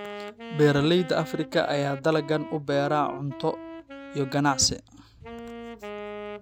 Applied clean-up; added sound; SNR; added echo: none; Wind instrument, woodwind instrument; 13 dB; none.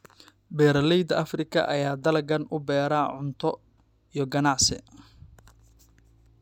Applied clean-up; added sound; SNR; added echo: none; none; none; none.